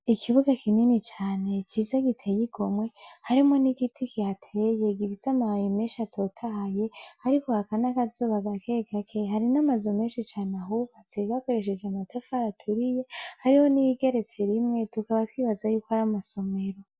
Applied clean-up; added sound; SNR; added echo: none; none; none; none.